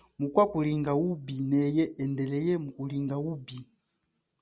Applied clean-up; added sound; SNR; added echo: none; none; none; none.